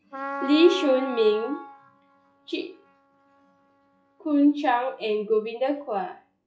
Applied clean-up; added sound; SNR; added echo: classical method log-MMSE.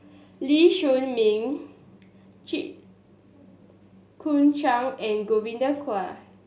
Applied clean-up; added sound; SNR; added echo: none; none; none; none.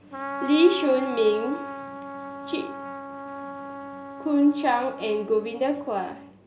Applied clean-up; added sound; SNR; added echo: none; Trumpet; 11 dB; none.